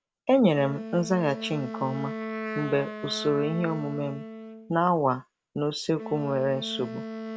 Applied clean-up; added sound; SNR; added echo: none; Wind instrument, woodwind instrument; 10 dB; none.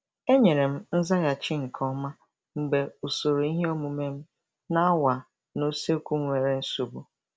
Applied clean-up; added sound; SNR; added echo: none; none; none; none.